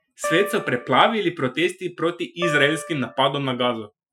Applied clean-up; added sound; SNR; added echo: classical method Wiener filter.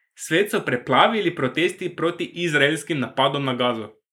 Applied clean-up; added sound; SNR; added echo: neural mask model Resemble Enhance denoiser.